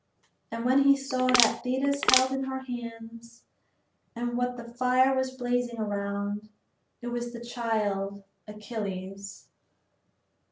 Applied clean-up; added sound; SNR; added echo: none; Crushing; -2 dB; none.